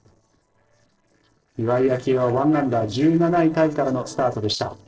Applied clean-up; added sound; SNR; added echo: neural separator model SepFormer DNS4.